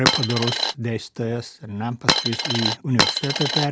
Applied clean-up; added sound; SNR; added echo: none; Coin (dropping); -4 dB; none.